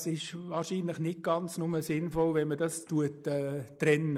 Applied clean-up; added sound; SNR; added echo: neural mask model Resemble Enhance denoiser.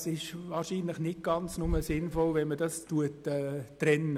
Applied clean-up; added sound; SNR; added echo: none; Wind / Bird; 12 dB; none.